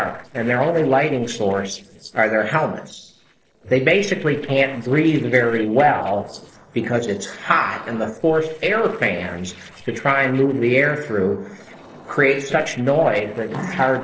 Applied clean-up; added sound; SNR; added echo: neural separator model SepFormer DNS4.